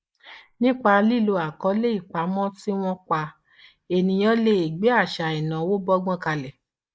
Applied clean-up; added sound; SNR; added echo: neural mask model Resemble Enhance denoiser.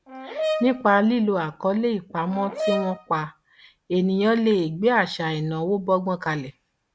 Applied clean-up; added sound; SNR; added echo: none; Brass instrument; 8 dB; none.